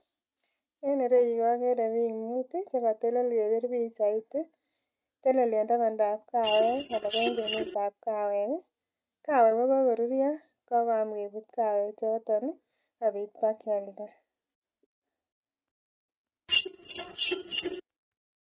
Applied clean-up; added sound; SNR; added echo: neural mask model RNNoise.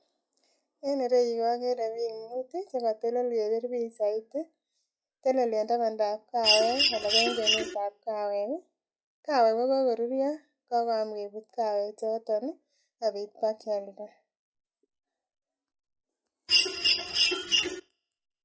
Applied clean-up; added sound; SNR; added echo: classical method log-MMSE.